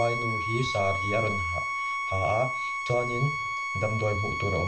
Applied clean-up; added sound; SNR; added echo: none; Bowed string instrument; 1 dB; reverberation time 0.4 s.